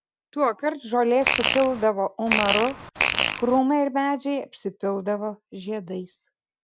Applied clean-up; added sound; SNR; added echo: none; Fart; 0 dB; none.